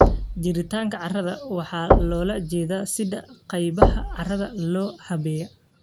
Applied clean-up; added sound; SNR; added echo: none; Knock / Wood / Percussion; -2 dB; none.